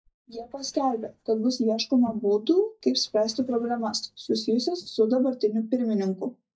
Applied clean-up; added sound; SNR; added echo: neural mask model DeepFilterNet 3.